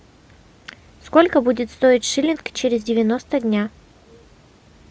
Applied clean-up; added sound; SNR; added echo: none; none; none; none.